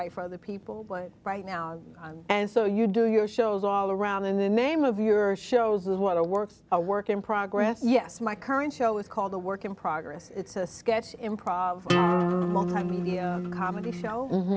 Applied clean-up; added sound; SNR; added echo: none; Acoustic guitar; 0 dB; none.